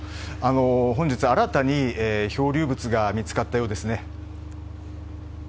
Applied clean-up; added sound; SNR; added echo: none; none; none; none.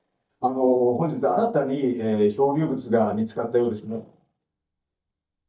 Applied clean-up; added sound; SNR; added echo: neural mask model DeepFilterNet 3.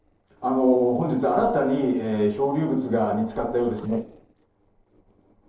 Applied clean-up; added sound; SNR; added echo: neural separator model SepFormer DNS4.